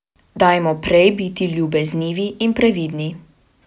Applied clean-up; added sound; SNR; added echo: none; none; none; none.